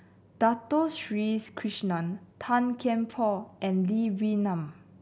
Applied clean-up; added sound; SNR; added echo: none; none; none; none.